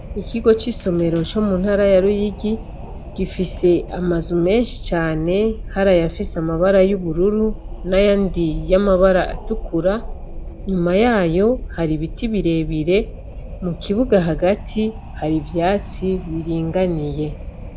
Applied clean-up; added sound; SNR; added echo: none; Wind; 11 dB; none.